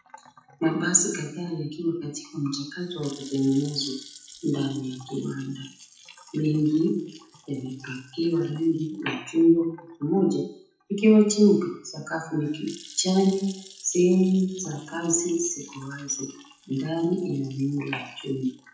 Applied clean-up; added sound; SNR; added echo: classical method WPE with log-MMSE.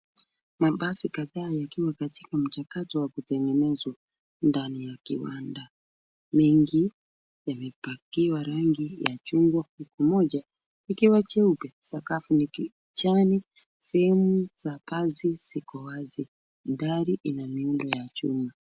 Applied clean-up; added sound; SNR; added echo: none; none; none; none.